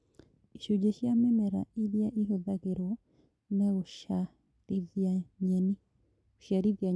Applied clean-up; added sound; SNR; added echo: none; none; none; none.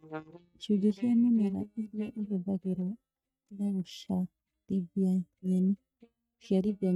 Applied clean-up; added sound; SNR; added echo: neural mask model DeepFilterNet 3.